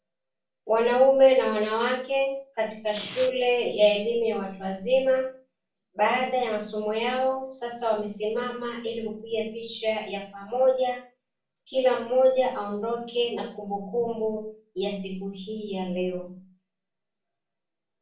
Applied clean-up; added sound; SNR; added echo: none; Tearing; 18 dB; reverberation time 0.3 s.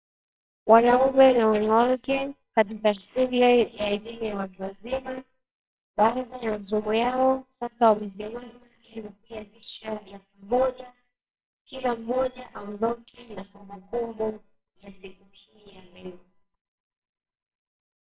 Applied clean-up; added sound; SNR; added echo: neural separator model SepFormer WHAMR!.